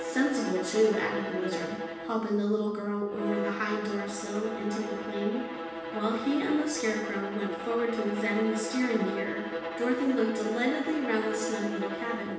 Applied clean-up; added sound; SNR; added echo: none; Bowed string instrument; 6 dB; reverberation time 0.9 s.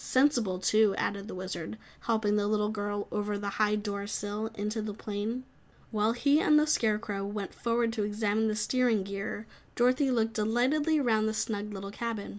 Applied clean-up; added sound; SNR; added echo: none; none; none; none.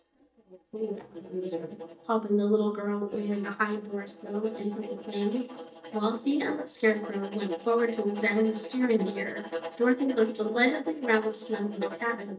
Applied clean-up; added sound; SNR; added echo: neural mask model DeepFilterNet 3.